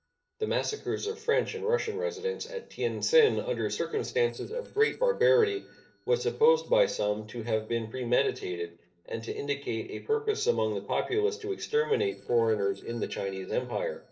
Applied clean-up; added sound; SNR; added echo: neural separator model SepFormer DNS4.